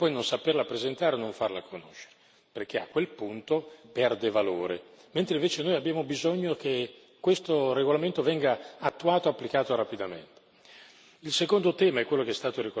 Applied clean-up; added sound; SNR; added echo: none; none; none; none.